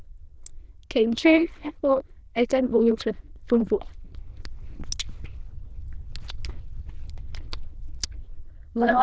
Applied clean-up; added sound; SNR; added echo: neural diffusion model UNIVERSE++.